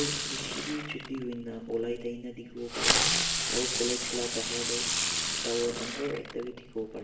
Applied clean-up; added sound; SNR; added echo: none; Fireworks; -3 dB; reverberation time 0.8 s.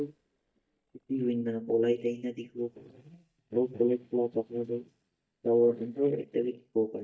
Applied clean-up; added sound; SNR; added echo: neural mask model DeepFilterNet 3.